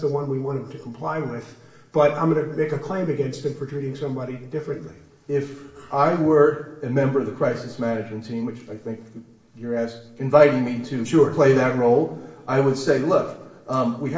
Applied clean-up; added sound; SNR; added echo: none; none; none; reverberation time 0.8 s.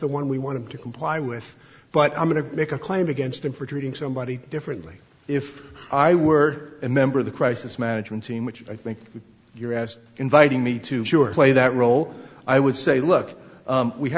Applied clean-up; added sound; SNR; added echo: none; none; none; none.